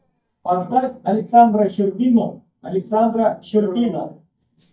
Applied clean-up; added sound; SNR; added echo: neural mask model DeepFilterNet 3.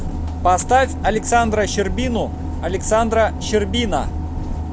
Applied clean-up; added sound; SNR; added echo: none; none; none; none.